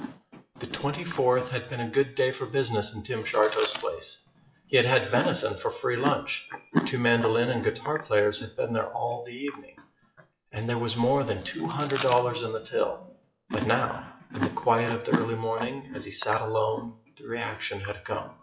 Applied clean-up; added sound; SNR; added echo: classical method WPE with log-MMSE.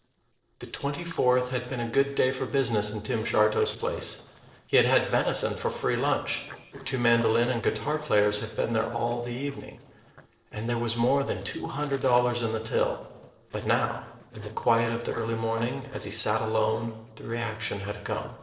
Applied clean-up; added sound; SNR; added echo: neural separator model SepFormer DNS4.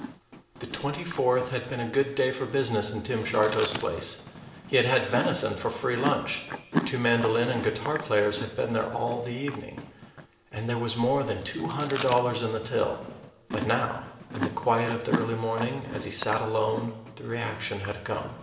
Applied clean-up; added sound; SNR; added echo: none; Chewing, mastication; 10 dB; reverberation time 1.0 s.